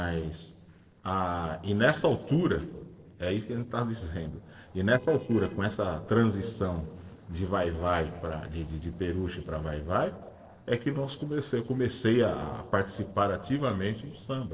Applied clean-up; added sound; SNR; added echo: neural separator model SepFormer DNS4.